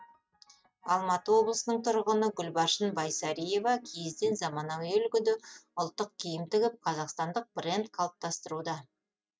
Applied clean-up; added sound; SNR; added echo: neural mask model RNNoise.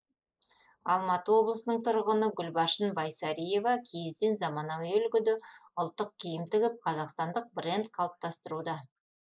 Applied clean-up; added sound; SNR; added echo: neural mask model Resemble Enhance denoiser.